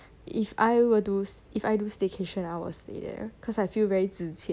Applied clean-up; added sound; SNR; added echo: none; none; none; none.